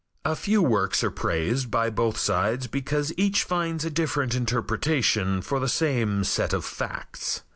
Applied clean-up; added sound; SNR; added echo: none; none; none; none.